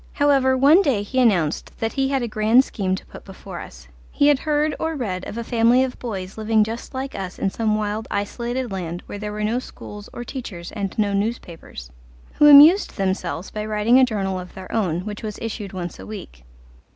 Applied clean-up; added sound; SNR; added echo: none; none; none; none.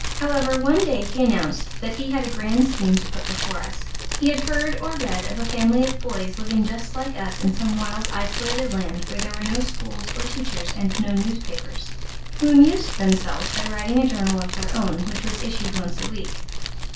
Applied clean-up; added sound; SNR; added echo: none; Fire; 2 dB; reverberation time 0.3 s.